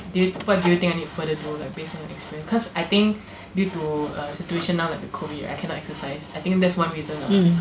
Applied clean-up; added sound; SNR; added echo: none; Sawing; 17 dB; none.